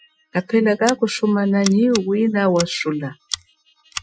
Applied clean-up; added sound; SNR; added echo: classical method Wiener filter.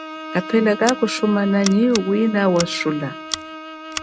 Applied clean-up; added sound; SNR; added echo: none; Bowed string instrument + Scissors; 11 dB; none.